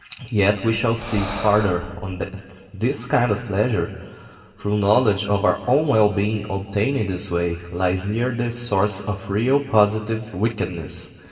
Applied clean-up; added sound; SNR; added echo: none; Breathing; 10 dB; reverberation time 2.4 s.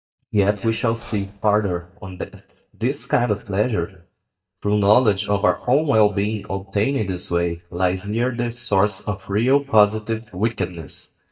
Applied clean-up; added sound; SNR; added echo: neural mask model DeepFilterNet 3.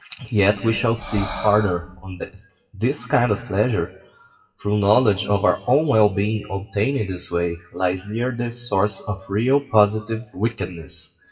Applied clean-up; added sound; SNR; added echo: classical method WPE with log-MMSE.